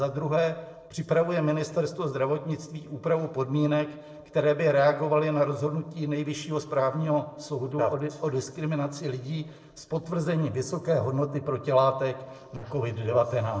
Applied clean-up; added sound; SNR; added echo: neural separator model SepFormer DNS4.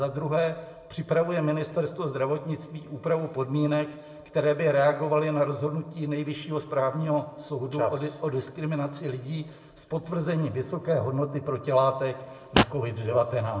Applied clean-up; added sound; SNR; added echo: none; Fart; 1 dB; reverberation time 0.6 s.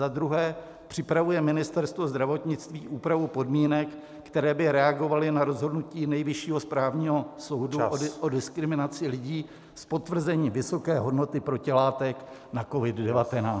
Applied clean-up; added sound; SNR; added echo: none; none; none; none.